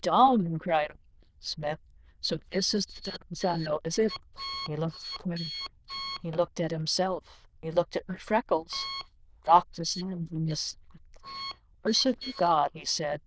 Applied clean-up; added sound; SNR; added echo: neural diffusion model UNIVERSE++.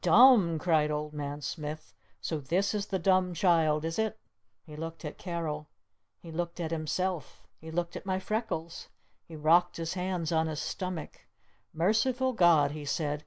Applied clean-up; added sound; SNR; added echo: none; none; none; none.